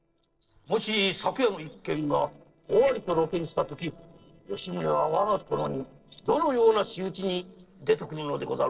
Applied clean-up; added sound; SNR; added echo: neural separator model SepFormer DNS4.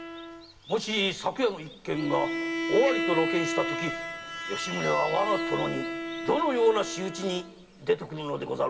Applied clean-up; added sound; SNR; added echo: none; Bowed string instrument; 5 dB; reverberation time 2.8 s.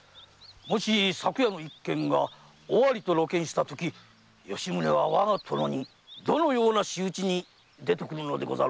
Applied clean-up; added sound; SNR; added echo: none; none; none; none.